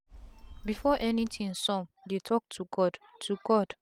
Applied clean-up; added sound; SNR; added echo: none; Telephone; 16 dB; none.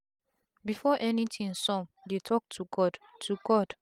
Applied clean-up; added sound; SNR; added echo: none; none; none; none.